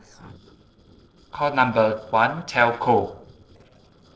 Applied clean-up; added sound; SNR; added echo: neural separator model SepFormer DNS4.